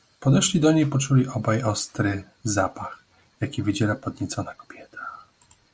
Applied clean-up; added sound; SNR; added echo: none; none; none; none.